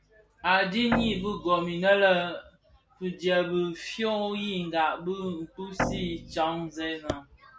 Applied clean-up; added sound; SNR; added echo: none; Guitar; 5 dB; none.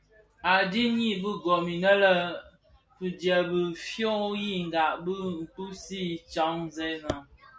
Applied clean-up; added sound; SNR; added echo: none; none; none; none.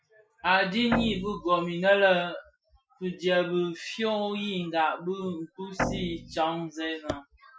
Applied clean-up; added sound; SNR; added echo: classical method Wiener filter.